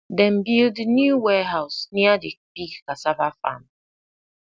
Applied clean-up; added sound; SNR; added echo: none; none; none; none.